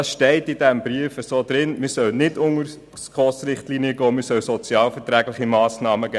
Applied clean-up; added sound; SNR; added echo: none; none; none; none.